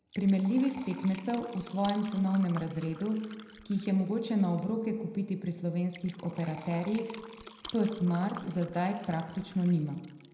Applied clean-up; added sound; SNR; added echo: none; Fill (with liquid); 20 dB; reverberation time 0.7 s.